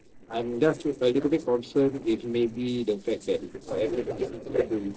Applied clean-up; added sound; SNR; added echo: neural separator model SepFormer DNS4.